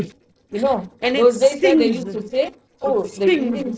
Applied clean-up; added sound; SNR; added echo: neural separator model SepFormer DNS4.